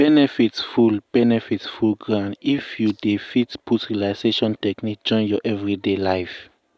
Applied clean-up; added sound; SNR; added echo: none; none; none; none.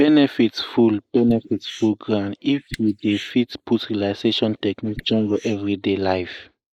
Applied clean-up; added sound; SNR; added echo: neural mask model Resemble Enhance denoiser.